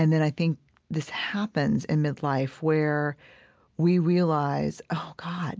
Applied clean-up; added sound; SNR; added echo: none; none; none; none.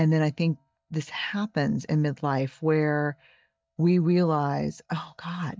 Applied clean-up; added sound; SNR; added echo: neural mask model DeepFilterNet 3.